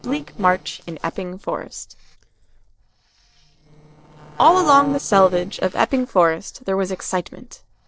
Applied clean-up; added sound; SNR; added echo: neural separator model SepFormer DNS4.